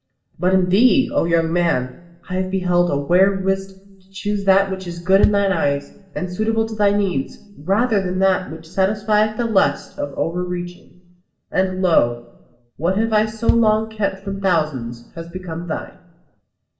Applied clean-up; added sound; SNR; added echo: none; Bass drum; 10 dB; reverberation time 0.7 s.